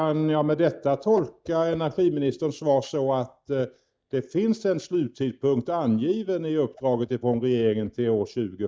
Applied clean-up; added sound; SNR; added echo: neural mask model DeepFilterNet 3.